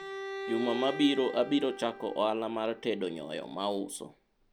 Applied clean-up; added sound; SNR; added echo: none; Bowed string instrument; 11 dB; none.